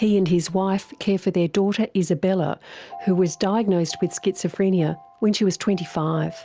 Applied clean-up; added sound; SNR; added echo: none; none; none; none.